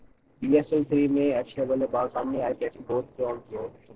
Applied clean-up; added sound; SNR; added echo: neural separator model SepFormer DNS4.